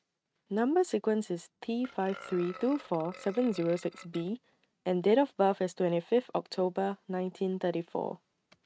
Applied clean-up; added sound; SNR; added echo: neural mask model RNNoise.